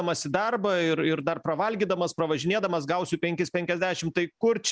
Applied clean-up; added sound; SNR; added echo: none; none; none; none.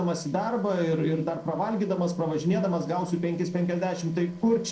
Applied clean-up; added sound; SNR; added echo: neural separator model SepFormer DNS4.